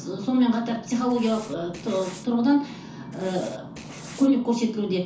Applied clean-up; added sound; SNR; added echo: none; Writing; 20 dB; reverberation time 0.9 s.